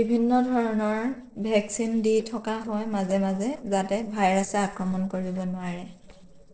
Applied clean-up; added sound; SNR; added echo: neural separator model SepFormer DNS4.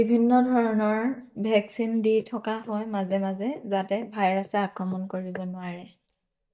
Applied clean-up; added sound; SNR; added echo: neural mask model DeepFilterNet 3.